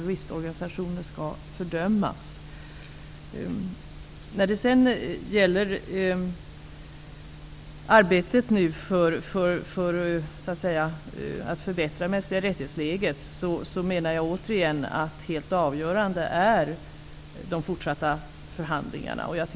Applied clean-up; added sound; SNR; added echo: none; none; none; none.